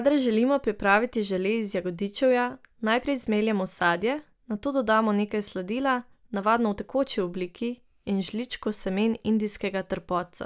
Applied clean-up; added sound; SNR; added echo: none; none; none; none.